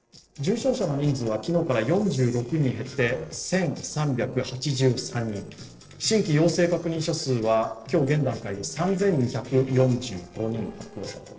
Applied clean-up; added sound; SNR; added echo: neural separator model SepFormer DNS4.